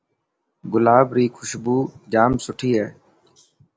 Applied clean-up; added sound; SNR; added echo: none; none; none; none.